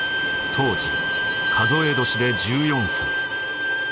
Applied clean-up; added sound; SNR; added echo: none; Bowed string instrument; -1 dB; none.